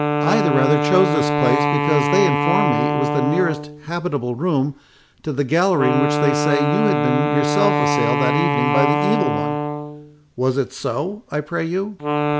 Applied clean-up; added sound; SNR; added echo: none; Wind instrument, woodwind instrument; 0 dB; none.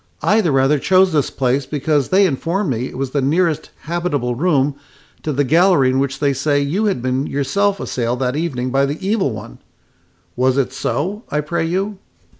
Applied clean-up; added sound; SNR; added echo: none; none; none; none.